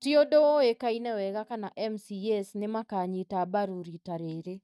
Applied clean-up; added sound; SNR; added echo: neural mask model DeepFilterNet 3.